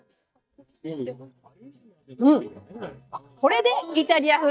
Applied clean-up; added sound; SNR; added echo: neural mask model DeepFilterNet 3.